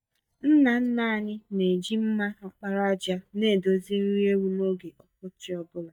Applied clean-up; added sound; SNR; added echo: neural mask model DeepFilterNet 3.